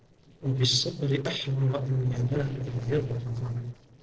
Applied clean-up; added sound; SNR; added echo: neural separator model SepFormer DNS4.